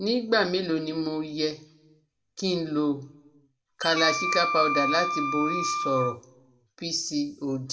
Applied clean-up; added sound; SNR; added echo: none; Wind instrument, woodwind instrument; 1 dB; reverberation time 0.4 s.